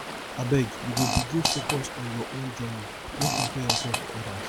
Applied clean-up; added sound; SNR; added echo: none; Stream + Fart; 0 dB; none.